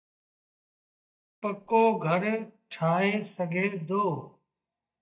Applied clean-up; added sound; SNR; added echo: neural mask model DeepFilterNet 3.